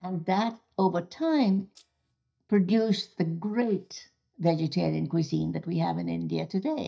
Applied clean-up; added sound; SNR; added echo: neural mask model DeepFilterNet 3.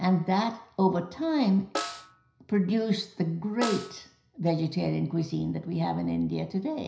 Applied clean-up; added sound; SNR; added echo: none; Snare drum; 12 dB; reverberation time 0.5 s.